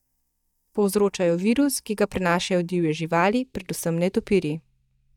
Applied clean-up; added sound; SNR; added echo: neural mask model DeepFilterNet 3.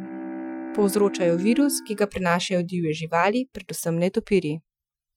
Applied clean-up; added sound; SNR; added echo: classical method Wiener filter.